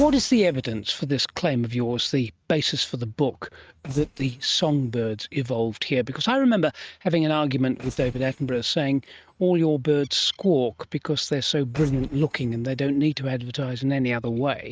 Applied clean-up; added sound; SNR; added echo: neural mask model RNNoise.